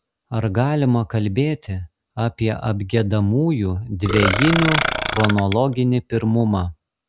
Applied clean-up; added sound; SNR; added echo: none; Burping, eructation; 3 dB; none.